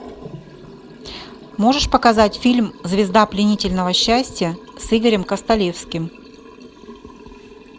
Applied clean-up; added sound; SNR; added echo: none; Liquid; 19 dB; none.